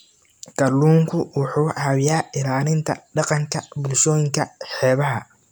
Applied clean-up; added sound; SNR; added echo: none; none; none; none.